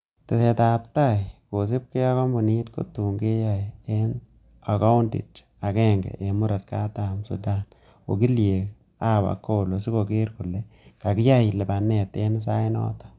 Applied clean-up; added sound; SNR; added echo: none; none; none; none.